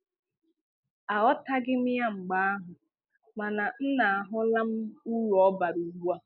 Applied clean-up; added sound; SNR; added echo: none; none; none; none.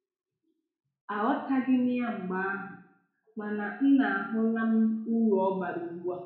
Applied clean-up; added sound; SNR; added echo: none; none; none; reverberation time 0.6 s.